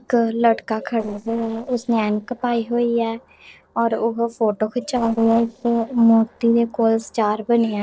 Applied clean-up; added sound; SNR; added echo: neural separator model SepFormer DNS4.